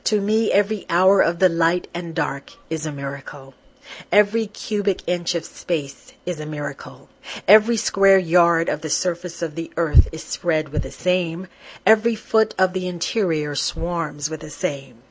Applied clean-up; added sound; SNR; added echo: none; none; none; none.